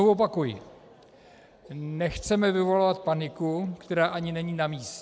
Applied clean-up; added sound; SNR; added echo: none; none; none; none.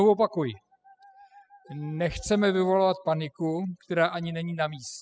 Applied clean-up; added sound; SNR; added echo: classical method spectral subtraction.